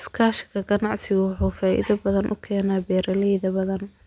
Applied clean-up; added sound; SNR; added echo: none; none; none; none.